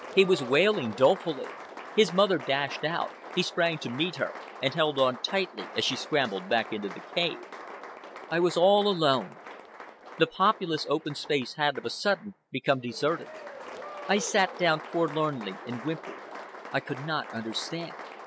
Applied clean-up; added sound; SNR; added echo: none; Applause; 14 dB; none.